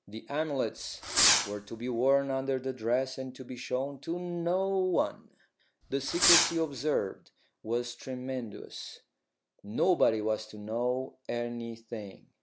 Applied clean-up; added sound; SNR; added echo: none; Fireworks; -2 dB; none.